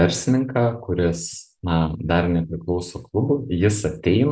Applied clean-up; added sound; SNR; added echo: none; none; none; none.